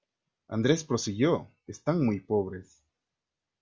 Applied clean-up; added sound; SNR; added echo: none; none; none; none.